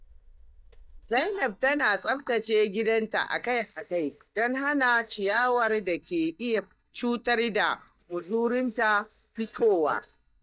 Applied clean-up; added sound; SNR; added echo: neural mask model DeepFilterNet 3.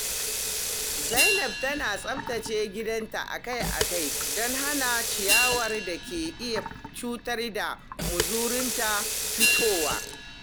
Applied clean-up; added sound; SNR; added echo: none; Sink (filling or washing) / Water tap, faucet + Hi-hat; -2 dB; none.